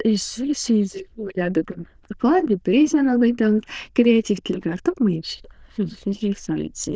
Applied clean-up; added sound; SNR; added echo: neural diffusion model UNIVERSE++.